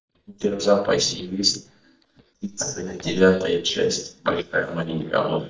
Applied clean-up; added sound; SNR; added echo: neural mask model DeepFilterNet 3.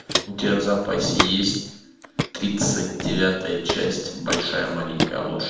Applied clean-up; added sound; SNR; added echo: none; Walk, footsteps; 5 dB; reverberation time 0.7 s.